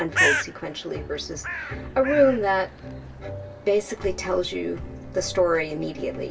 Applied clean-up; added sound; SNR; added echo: none; Bird; 7 dB; reverberation time 0.1 s.